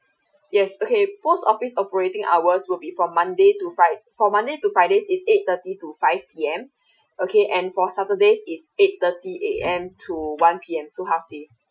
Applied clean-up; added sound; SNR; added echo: classical method Wiener filter.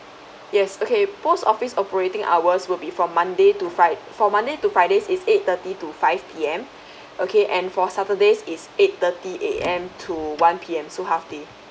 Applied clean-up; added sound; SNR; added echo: none; Door; 20 dB; none.